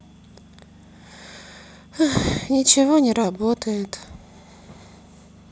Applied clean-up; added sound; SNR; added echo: none; none; none; none.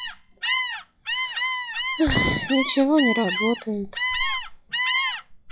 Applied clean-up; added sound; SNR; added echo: classical method log-MMSE.